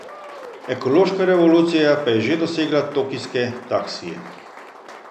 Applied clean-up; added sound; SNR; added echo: none; Applause; 19 dB; none.